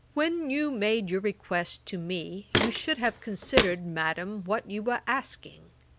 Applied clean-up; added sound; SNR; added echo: none; Walk, footsteps; 0 dB; none.